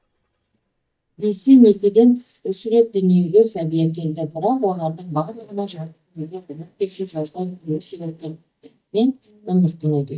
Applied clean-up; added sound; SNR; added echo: neural mask model DeepFilterNet 3.